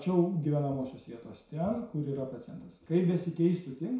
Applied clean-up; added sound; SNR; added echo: none; none; none; reverberation time 0.6 s.